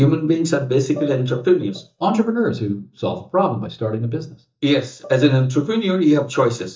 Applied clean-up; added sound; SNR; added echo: neural mask model DeepFilterNet 3.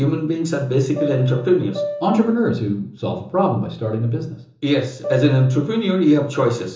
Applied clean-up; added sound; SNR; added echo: none; Piano; 8 dB; reverberation time 0.6 s.